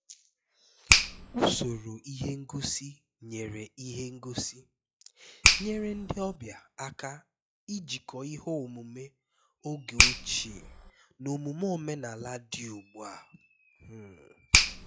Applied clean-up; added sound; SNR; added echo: classical method log-MMSE.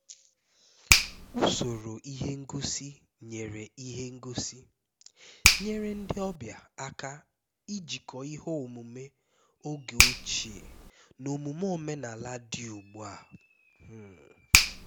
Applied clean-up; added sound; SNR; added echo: none; Finger snapping; -5 dB; none.